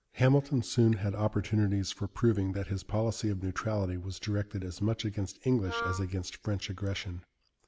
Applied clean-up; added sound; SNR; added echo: none; Wind instrument, woodwind instrument; 8 dB; none.